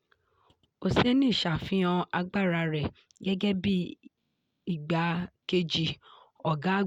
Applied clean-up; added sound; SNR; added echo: none; none; none; none.